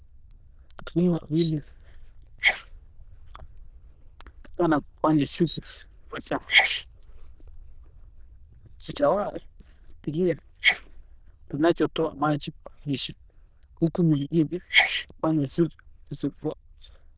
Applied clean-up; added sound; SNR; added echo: neural diffusion model UNIVERSE++.